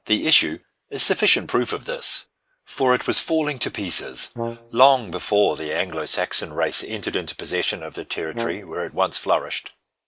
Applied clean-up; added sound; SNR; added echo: neural mask model Resemble Enhance denoiser.